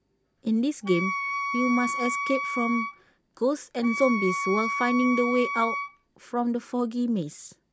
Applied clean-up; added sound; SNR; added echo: none; Wind instrument, woodwind instrument; 4 dB; none.